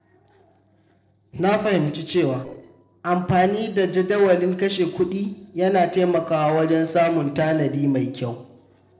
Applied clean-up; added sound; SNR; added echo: neural separator model SepFormer DNS4.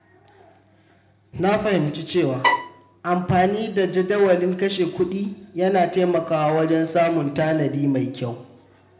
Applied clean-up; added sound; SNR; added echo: none; Bowed string instrument; 2 dB; reverberation time 0.8 s.